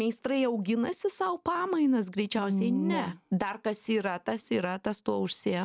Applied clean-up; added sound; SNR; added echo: none; none; none; none.